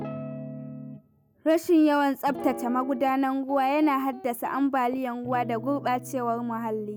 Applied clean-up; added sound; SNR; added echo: none; Guitar; 14 dB; none.